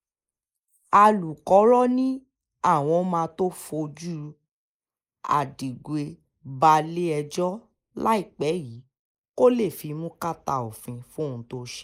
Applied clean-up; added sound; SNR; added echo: neural mask model Resemble Enhance denoiser.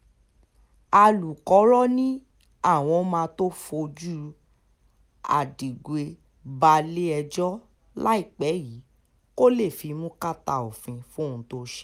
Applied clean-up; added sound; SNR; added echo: none; none; none; none.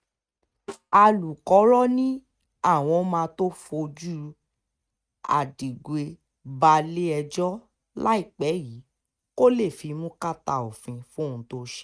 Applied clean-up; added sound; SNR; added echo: neural mask model RNNoise.